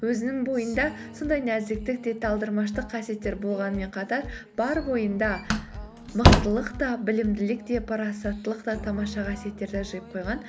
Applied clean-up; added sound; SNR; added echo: none; Slam; -4 dB; none.